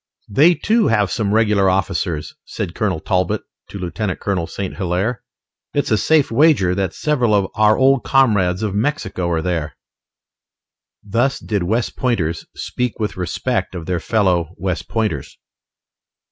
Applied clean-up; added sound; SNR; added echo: none; none; none; none.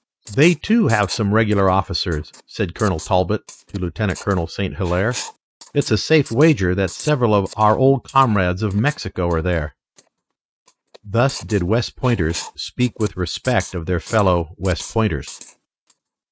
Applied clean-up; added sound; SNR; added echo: neural mask model RNNoise.